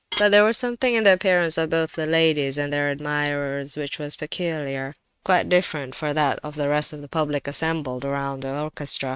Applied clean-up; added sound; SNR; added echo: neural mask model RNNoise.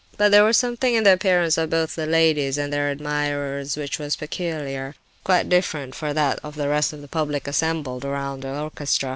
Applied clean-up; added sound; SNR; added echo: none; none; none; none.